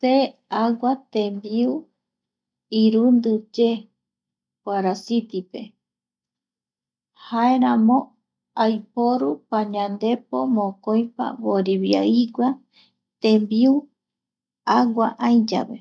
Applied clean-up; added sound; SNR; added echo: none; none; none; none.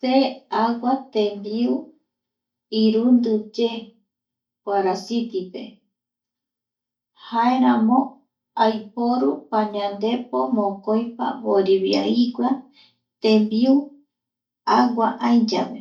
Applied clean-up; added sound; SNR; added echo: none; none; none; reverberation time 0.3 s.